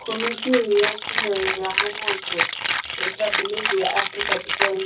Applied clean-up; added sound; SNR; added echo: none; Rattle (instrument); 0 dB; reverberation time 0.3 s.